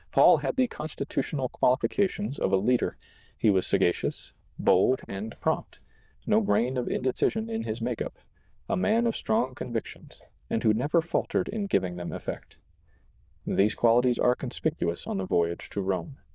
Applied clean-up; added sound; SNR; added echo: neural diffusion model UNIVERSE++.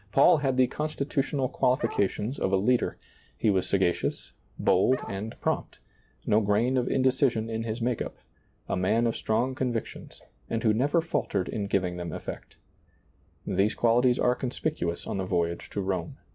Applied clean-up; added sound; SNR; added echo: none; Bark; 13 dB; none.